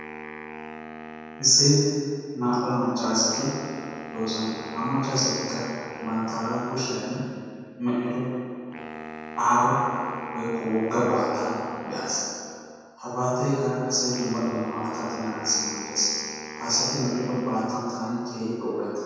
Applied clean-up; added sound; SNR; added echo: none; Wind instrument, woodwind instrument; 13 dB; reverberation time 2.1 s.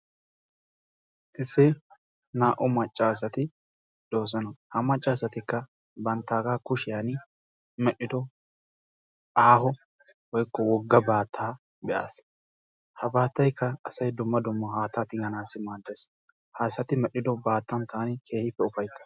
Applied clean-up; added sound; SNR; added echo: none; none; none; none.